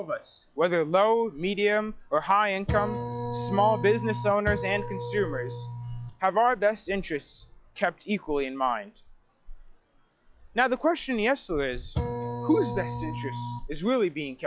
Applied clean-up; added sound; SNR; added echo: classical method log-MMSE.